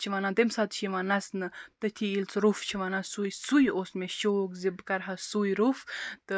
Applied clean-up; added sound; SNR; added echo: none; none; none; none.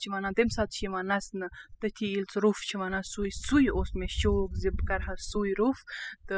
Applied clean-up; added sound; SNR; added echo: classical method spectral subtraction.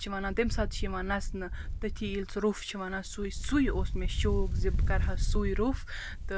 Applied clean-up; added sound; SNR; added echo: none; Wind; -2 dB; none.